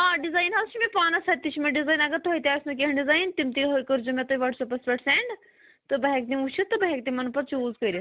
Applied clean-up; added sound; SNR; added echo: none; none; none; none.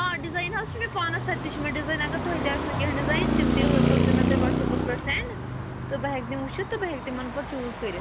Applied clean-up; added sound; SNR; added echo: none; Traffic noise, roadway noise; -4 dB; none.